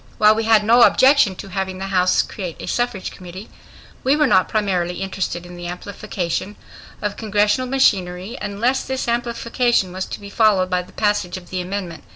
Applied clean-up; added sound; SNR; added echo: none; none; none; none.